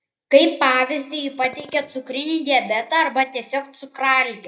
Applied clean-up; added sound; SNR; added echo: neural mask model DeepFilterNet 3.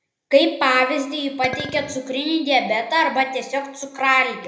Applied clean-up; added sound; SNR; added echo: none; Chink, clink; 14 dB; reverberation time 0.7 s.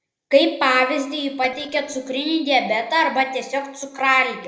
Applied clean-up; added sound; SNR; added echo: neural separator model SepFormer DNS4.